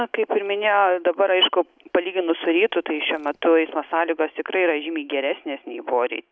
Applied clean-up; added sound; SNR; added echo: none; none; none; none.